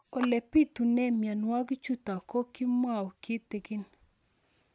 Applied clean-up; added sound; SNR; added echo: none; Clapping; 17 dB; none.